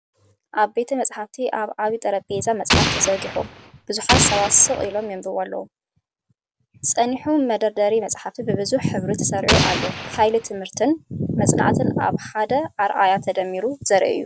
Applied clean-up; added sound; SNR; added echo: none; Explosion; 1 dB; none.